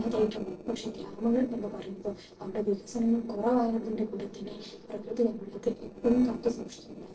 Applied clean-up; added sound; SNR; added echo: neural separator model SepFormer DNS4.